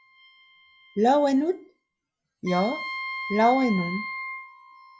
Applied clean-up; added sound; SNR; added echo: classical method log-MMSE.